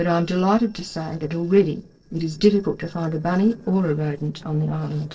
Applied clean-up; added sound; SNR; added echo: neural separator model SepFormer DNS4.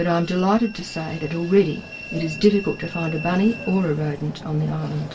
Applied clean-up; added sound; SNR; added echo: none; Train; 14 dB; reverberation time 0.2 s.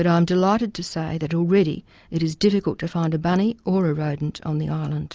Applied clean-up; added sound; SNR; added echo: none; none; none; none.